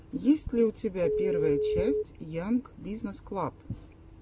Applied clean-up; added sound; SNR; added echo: none; Telephone; -3 dB; none.